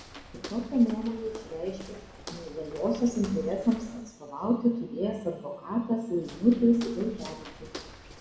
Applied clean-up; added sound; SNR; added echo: none; Walk, footsteps; 17 dB; reverberation time 1.0 s.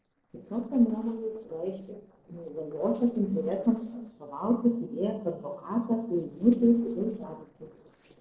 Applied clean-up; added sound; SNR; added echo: neural separator model SepFormer DNS4.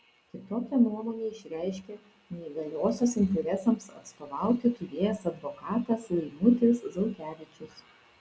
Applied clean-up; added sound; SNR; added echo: none; none; none; none.